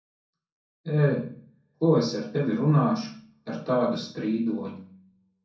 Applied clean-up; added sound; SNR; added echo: none; none; none; reverberation time 0.6 s.